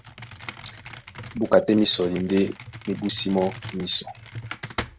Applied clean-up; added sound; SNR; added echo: none; Computer keyboard; 15 dB; none.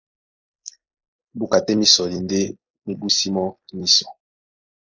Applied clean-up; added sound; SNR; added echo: neural mask model Resemble Enhance denoiser.